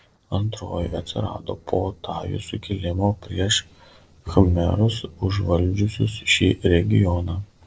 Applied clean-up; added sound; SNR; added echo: neural separator model SepFormer DNS4.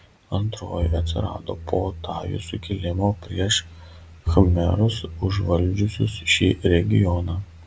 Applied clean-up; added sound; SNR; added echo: none; Bowed string instrument; 8 dB; none.